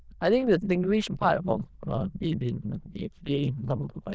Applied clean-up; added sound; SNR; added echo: neural diffusion model UNIVERSE++.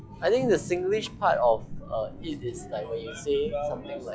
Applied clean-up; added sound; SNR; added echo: classical method log-MMSE.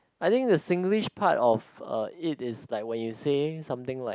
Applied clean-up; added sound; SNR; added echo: none; none; none; none.